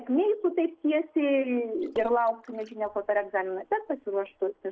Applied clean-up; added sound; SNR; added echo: neural separator model SepFormer DNS4.